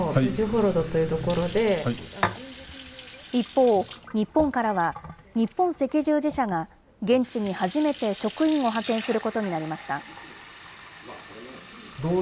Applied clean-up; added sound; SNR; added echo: none; Fill (with liquid) / Sink (filling or washing); 12 dB; none.